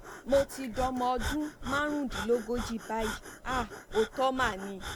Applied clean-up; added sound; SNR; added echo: none; Breathing; 8 dB; none.